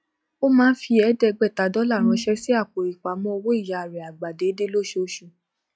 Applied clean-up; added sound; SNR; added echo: classical method log-MMSE.